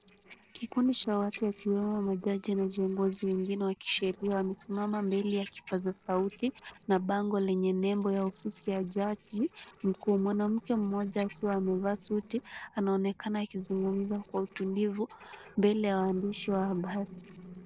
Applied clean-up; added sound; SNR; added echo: neural separator model SepFormer DNS4.